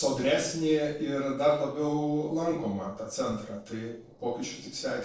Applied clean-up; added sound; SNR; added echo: neural separator model SepFormer DNS4.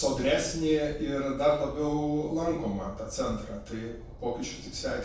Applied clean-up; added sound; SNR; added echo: none; Train; 14 dB; reverberation time 0.6 s.